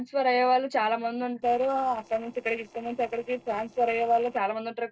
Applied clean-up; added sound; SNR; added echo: neural separator model SepFormer DNS4.